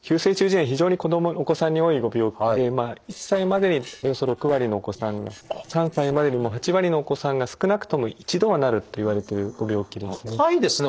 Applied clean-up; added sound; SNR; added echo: neural separator model SepFormer DNS4.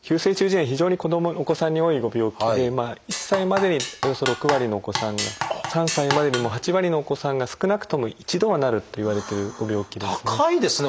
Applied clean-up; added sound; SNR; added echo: none; Drum kit; 7 dB; none.